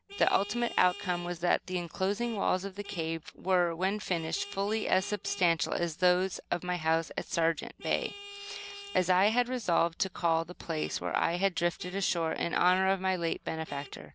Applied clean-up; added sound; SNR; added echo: none; Vehicle horn, car horn, honking; 19 dB; none.